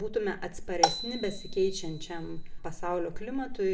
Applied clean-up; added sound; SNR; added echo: none; Marimba, xylophone; 3 dB; reverberation time 0.4 s.